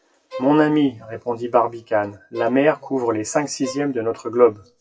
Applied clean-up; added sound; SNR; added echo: classical method WPE with log-MMSE.